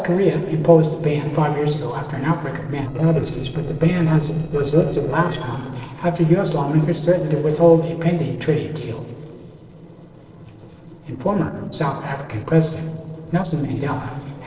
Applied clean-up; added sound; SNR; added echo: neural separator model SepFormer DNS4.